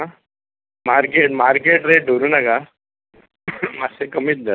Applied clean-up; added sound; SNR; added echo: none; none; none; none.